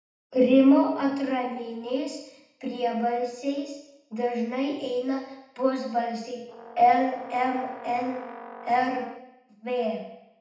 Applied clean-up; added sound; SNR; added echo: none; Brass instrument; 16 dB; reverberation time 0.8 s.